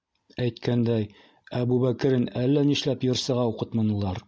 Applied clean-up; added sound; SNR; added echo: none; none; none; none.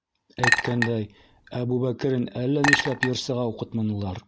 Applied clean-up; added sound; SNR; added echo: none; Chink, clink; 0 dB; none.